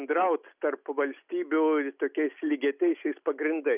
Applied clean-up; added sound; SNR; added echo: none; none; none; none.